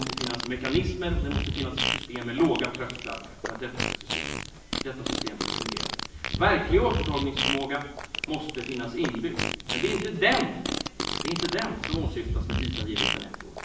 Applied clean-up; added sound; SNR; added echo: none; Fart; 1 dB; reverberation time 0.8 s.